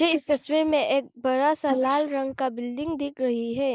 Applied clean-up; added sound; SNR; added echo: neural mask model Resemble Enhance denoiser.